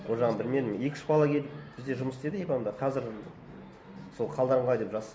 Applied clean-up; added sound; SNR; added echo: none; none; none; none.